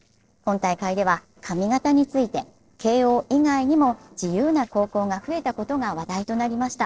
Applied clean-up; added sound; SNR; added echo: neural separator model SepFormer DNS4.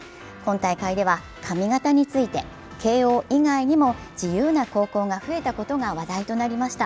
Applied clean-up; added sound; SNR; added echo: none; none; none; none.